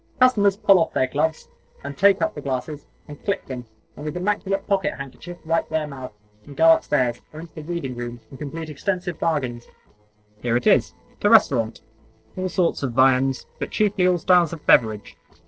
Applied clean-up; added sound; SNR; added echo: neural separator model SepFormer DNS4.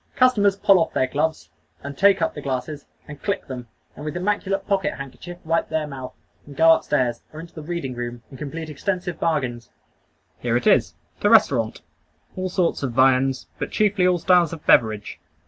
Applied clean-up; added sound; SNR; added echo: none; none; none; none.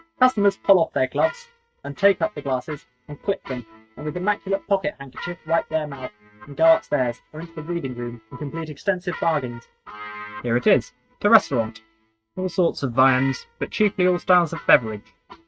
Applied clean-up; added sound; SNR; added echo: neural mask model RNNoise.